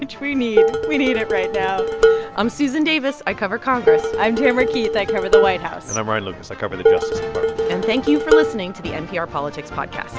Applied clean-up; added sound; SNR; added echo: none; Dishes, pots, and pans; -2 dB; none.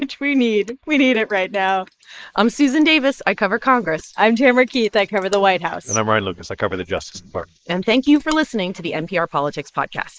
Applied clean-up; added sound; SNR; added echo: neural mask model Resemble Enhance denoiser.